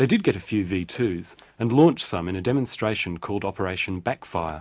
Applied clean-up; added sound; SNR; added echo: none; none; none; none.